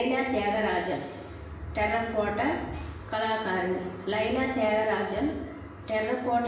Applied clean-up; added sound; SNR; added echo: none; none; none; reverberation time 0.9 s.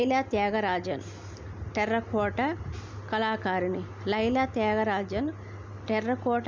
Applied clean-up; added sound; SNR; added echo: none; none; none; none.